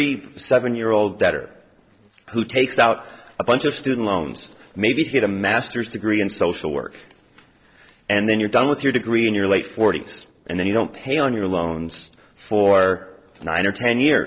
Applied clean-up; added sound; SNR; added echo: neural separator model SepFormer DNS4.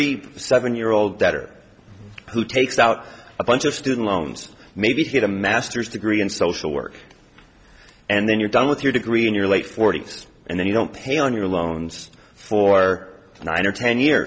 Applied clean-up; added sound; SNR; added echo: none; none; none; none.